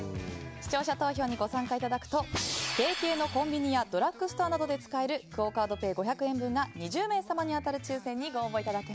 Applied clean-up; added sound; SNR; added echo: none; none; none; none.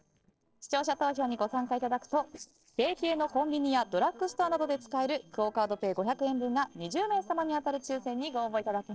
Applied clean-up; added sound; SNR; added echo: neural separator model SepFormer DNS4.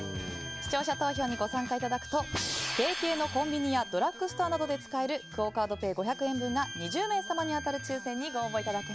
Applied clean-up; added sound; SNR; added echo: none; Bowed string instrument; 12 dB; none.